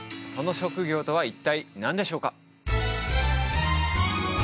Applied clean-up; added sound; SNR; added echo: none; none; none; none.